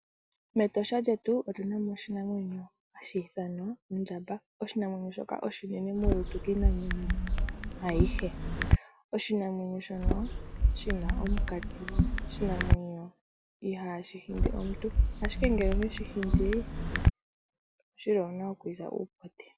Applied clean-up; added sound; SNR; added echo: none; Chatter / Chirp, tweet / Car passing by / Typing; -4 dB; none.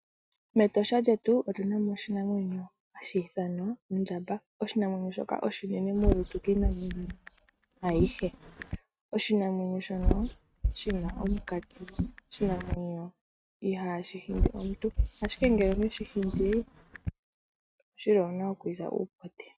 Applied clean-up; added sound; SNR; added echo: neural mask model RNNoise.